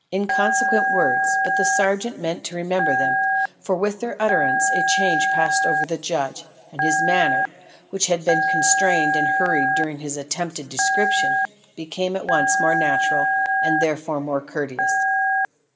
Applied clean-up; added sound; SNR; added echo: none; Telephone; -3 dB; reverberation time 1.8 s.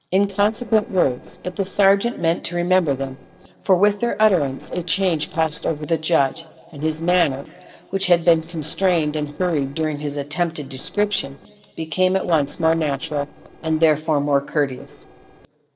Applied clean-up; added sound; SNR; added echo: neural separator model SepFormer DNS4.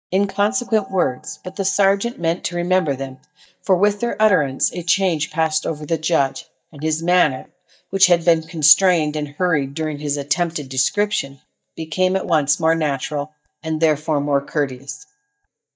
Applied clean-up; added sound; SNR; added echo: neural mask model DeepFilterNet 3.